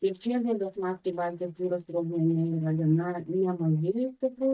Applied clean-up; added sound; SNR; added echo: neural mask model DeepFilterNet 3.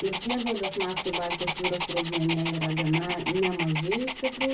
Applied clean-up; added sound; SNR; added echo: none; Dog; 4 dB; reverberation time 0.4 s.